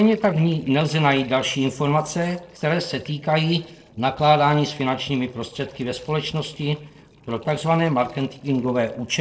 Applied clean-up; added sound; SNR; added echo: neural separator model SepFormer DNS4.